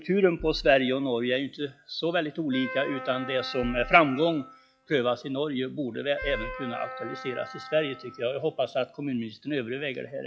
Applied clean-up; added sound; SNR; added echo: classical method log-MMSE.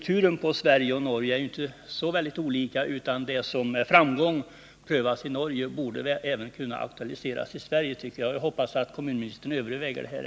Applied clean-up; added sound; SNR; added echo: none; none; none; none.